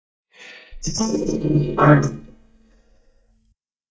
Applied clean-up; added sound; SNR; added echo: neural mask model DeepFilterNet 3.